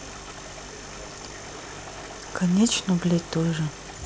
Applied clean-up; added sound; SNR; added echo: none; Stream; 16 dB; none.